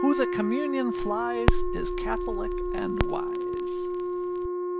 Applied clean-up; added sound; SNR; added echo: none; Crackle + Wind instrument, woodwind instrument; -4 dB; none.